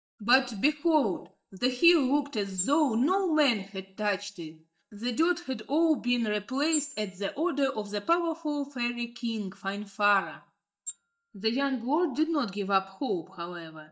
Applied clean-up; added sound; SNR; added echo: neural mask model DeepFilterNet 3.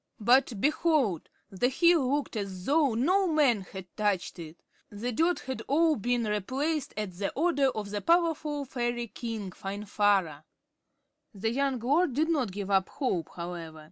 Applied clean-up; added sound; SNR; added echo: none; none; none; none.